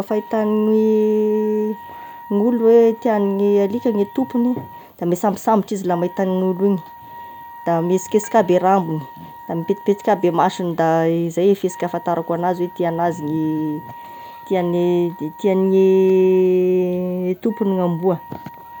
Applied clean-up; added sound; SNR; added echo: none; Wind instrument, woodwind instrument; 20 dB; none.